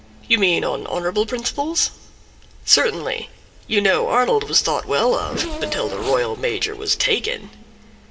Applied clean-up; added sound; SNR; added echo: none; Race car, auto racing / Accelerating, revving, vroom; 16 dB; reverberation time 0.7 s.